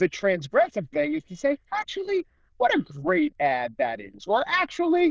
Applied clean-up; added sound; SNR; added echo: neural diffusion model UNIVERSE++.